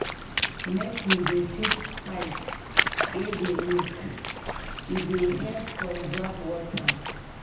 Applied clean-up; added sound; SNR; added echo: none; Water / Splash, splatter; -1 dB; reverberation time 0.8 s.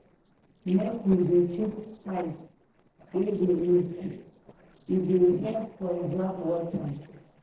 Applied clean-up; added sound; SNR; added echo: neural separator model SepFormer DNS4.